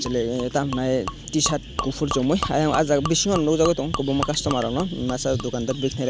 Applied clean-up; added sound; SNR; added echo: none; Gurgling / Liquid; 10 dB; none.